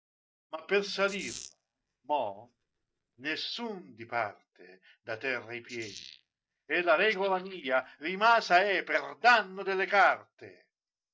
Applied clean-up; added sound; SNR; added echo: neural mask model DeepFilterNet 3.